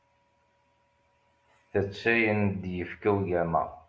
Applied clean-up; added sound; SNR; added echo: none; none; none; none.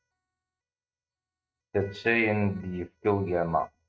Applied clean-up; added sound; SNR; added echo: neural mask model RNNoise.